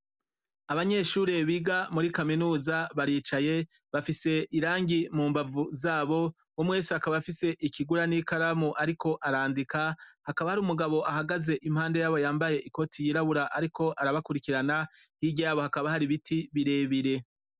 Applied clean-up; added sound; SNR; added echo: none; none; none; none.